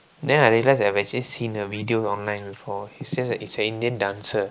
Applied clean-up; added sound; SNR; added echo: neural mask model Resemble Enhance denoiser.